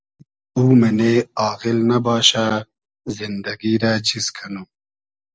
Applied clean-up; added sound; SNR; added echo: none; none; none; none.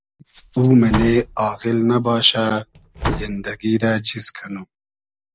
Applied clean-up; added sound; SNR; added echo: none; Rattle (instrument) + Slam; 11 dB; none.